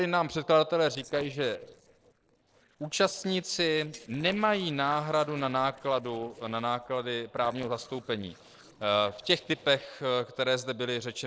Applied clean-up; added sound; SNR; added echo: neural separator model SepFormer DNS4.